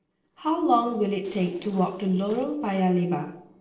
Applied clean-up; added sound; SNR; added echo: neural separator model SepFormer DNS4.